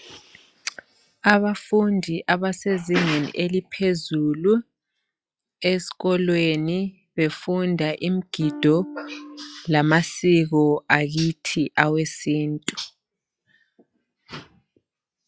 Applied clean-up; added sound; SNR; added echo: classical method log-MMSE.